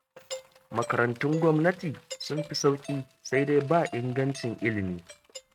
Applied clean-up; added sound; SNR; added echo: neural mask model RNNoise.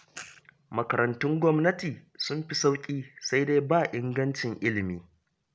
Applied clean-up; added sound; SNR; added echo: none; none; none; none.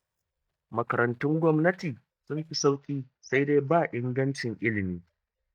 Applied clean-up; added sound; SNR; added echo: neural mask model DeepFilterNet 3.